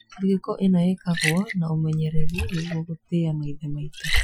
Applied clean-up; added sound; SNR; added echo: classical method Wiener filter.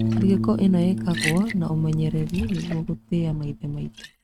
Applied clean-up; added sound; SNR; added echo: neural mask model RNNoise.